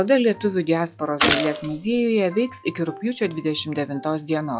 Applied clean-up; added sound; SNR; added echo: classical method log-MMSE.